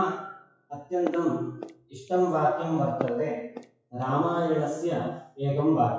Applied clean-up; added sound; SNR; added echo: classical method WPE with log-MMSE.